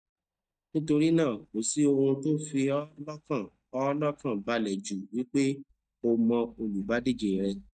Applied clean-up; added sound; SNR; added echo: neural mask model DeepFilterNet 3.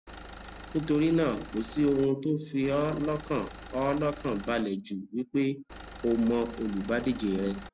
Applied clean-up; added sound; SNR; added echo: none; Engine; 15 dB; none.